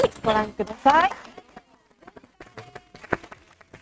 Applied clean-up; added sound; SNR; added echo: neural mask model RNNoise.